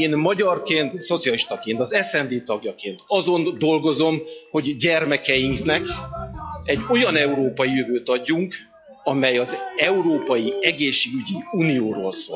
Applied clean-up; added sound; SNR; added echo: classical method log-MMSE.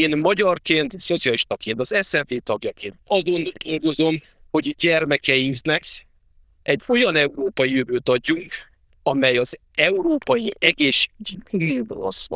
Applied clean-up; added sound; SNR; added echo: neural diffusion model UNIVERSE++.